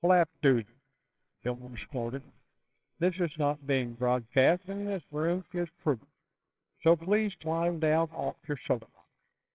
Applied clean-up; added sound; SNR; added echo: neural separator model SepFormer WHAMR!.